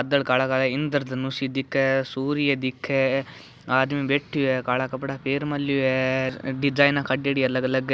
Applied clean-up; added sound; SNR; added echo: none; none; none; none.